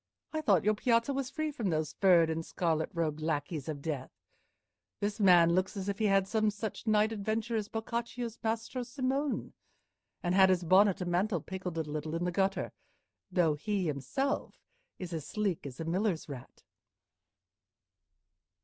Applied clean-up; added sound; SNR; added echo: none; none; none; none.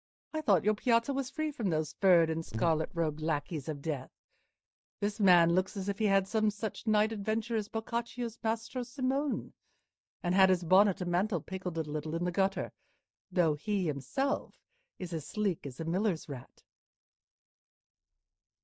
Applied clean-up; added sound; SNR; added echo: neural mask model DeepFilterNet 3.